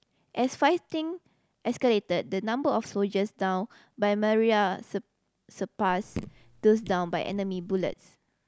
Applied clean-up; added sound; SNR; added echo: none; Raindrop / Drip; 15 dB; none.